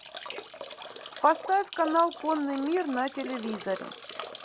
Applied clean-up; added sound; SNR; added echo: none; Drip / Trickle, dribble / Bathtub (filling or washing); 11 dB; none.